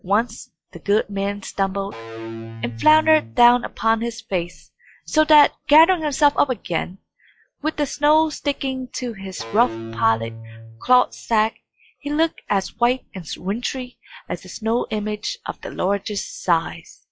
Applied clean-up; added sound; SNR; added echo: classical method log-MMSE.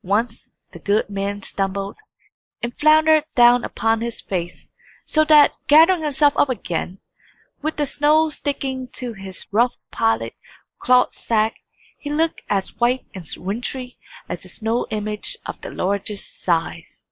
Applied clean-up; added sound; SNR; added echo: neural mask model Resemble Enhance denoiser.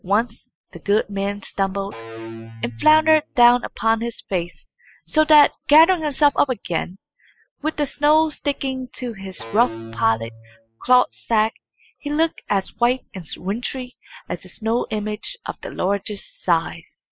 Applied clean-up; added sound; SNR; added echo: classical method spectral subtraction.